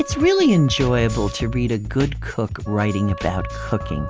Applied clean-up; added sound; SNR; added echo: none; Wind instrument, woodwind instrument; 16 dB; none.